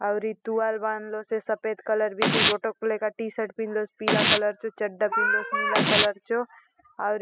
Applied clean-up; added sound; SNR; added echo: classical method spectral subtraction.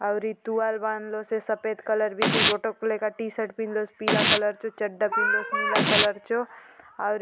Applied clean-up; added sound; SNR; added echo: none; Domestic sounds, home sounds; -1 dB; none.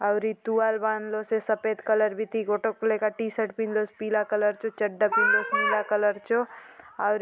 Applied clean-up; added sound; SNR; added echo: none; none; none; none.